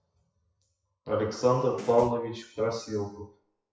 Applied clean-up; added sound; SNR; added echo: classical method WPE with log-MMSE.